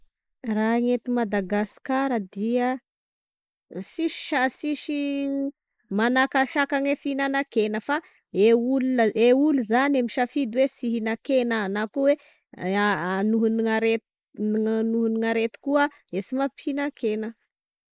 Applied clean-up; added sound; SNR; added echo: neural mask model Resemble Enhance denoiser.